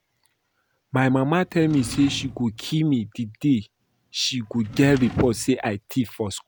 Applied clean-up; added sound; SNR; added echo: none; Drawer open or close; 14 dB; none.